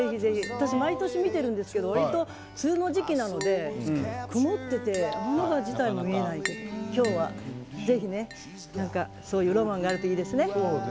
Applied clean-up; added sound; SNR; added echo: none; Tap; 19 dB; none.